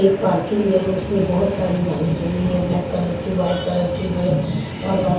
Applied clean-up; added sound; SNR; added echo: none; Train; 10 dB; reverberation time 0.6 s.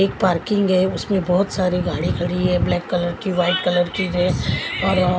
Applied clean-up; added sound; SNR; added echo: none; none; none; none.